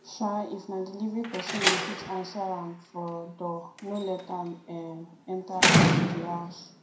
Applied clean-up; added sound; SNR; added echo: none; Slam; -5 dB; reverberation time 0.4 s.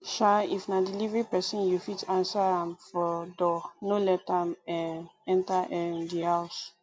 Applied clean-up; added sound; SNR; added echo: none; none; none; none.